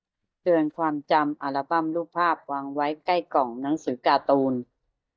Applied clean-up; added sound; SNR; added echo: neural mask model DeepFilterNet 3.